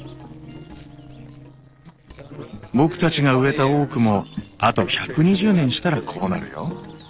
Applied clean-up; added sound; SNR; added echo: neural separator model SepFormer DNS4.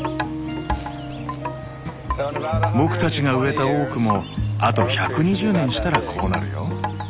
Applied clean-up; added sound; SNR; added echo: none; Wind chime; 9 dB; none.